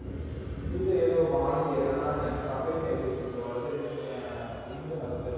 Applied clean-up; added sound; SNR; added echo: none; Crowd; 19 dB; reverberation time 2.2 s.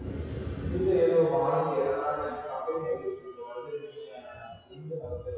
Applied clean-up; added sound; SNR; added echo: classical method WPE with log-MMSE.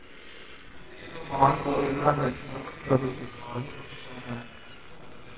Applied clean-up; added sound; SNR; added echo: neural separator model SepFormer WHAMR!.